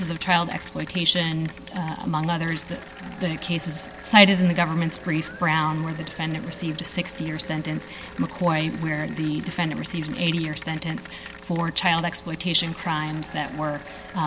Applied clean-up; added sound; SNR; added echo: none; Applause / Cheering; 18 dB; none.